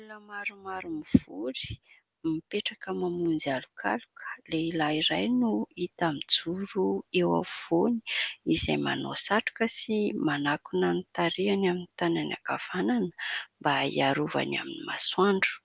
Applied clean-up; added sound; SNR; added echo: none; none; none; none.